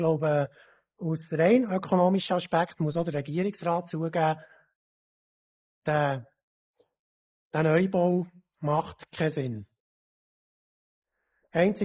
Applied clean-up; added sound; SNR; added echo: neural mask model Resemble Enhance denoiser.